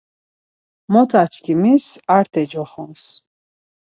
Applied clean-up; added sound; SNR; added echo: none; none; none; none.